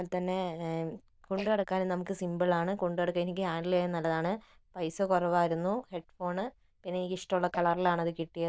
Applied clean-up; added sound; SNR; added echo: neural diffusion model UNIVERSE++.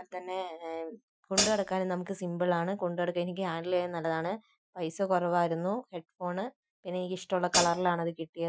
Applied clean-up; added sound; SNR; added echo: classical method Wiener filter.